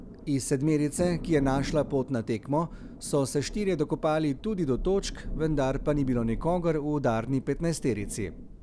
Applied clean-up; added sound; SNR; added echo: none; Thunder; 11 dB; none.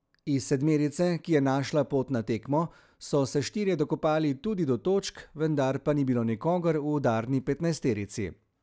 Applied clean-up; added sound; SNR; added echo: none; none; none; none.